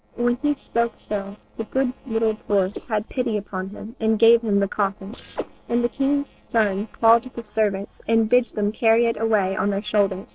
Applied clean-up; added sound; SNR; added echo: neural separator model SepFormer DNS4.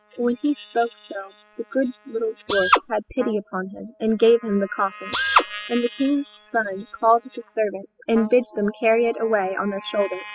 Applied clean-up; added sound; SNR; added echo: classical method spectral subtraction.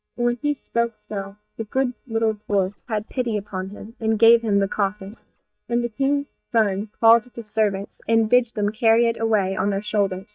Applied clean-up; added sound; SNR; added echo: neural mask model DeepFilterNet 3.